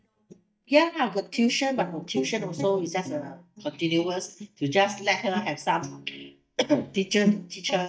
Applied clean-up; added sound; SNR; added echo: neural mask model DeepFilterNet 3.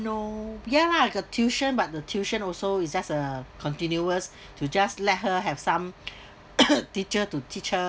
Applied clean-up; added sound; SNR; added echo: none; none; none; none.